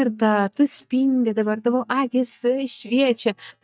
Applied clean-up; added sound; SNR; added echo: neural mask model DeepFilterNet 3.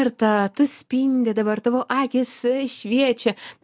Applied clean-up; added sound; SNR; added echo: none; none; none; none.